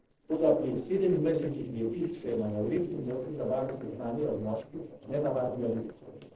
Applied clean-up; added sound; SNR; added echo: neural separator model SepFormer DNS4.